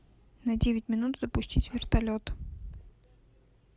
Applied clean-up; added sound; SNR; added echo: none; none; none; none.